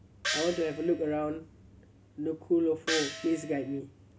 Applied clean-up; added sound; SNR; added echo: none; Gong; 4 dB; none.